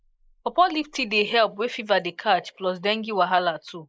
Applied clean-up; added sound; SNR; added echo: neural mask model Resemble Enhance denoiser.